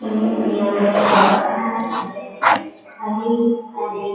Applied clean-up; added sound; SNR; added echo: classical method WPE with log-MMSE.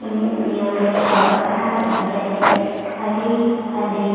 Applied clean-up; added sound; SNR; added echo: none; Writing; 2 dB; reverberation time 2.2 s.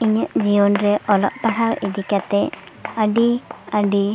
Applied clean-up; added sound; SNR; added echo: none; none; none; none.